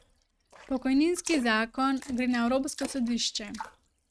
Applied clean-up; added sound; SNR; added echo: neural mask model RNNoise.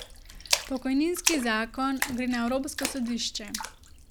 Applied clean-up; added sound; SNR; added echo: none; Splash, splatter; 5 dB; none.